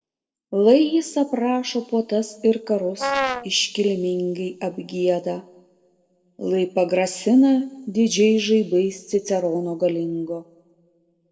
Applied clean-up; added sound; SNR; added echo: neural separator model SepFormer DNS4.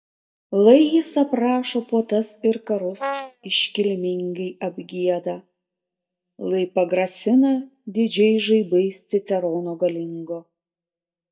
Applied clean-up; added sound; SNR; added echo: neural mask model DeepFilterNet 3.